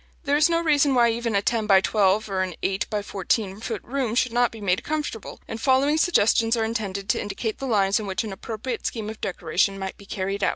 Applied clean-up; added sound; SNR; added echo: none; none; none; none.